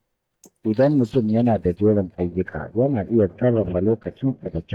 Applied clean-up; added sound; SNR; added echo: neural mask model DeepFilterNet 3.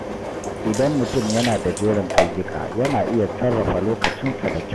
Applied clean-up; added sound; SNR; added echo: none; Engine; 4 dB; none.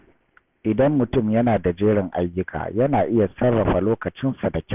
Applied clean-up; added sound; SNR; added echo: none; none; none; none.